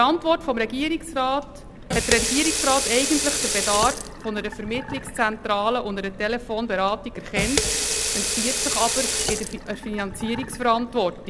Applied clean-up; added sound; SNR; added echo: none; Sink (filling or washing) / Water tap, faucet; 3 dB; none.